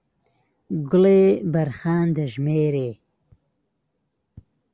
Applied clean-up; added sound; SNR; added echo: none; none; none; none.